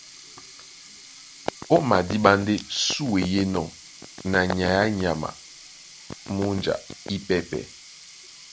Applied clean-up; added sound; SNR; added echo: none; Sink (filling or washing); 20 dB; none.